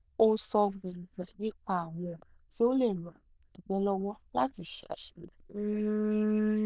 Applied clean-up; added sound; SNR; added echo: neural diffusion model UNIVERSE++.